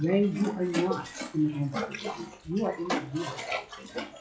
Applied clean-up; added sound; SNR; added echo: classical method WPE with log-MMSE.